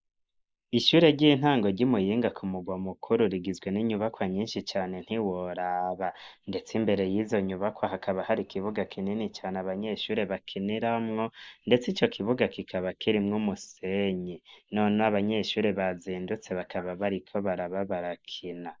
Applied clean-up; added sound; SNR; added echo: neural mask model Resemble Enhance denoiser.